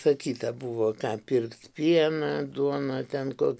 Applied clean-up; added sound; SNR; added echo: none; none; none; none.